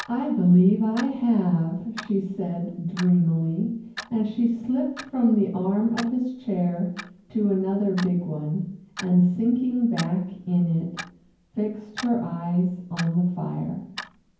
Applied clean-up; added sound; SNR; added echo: none; Clock; 19 dB; reverberation time 0.9 s.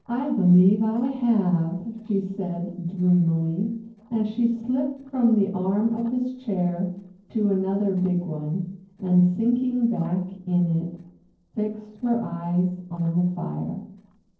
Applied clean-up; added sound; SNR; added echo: neural separator model SepFormer DNS4.